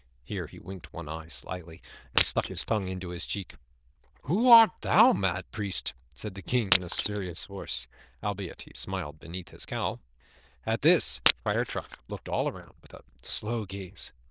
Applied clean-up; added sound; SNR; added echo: neural diffusion model UNIVERSE++.